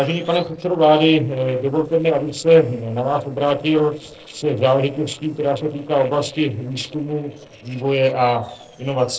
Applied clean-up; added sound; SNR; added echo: neural separator model SepFormer DNS4.